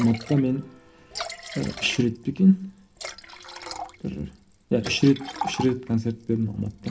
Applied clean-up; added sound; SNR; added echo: none; Liquid; 13 dB; reverberation time 0.3 s.